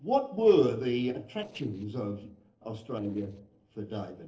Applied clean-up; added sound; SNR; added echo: neural separator model SepFormer DNS4.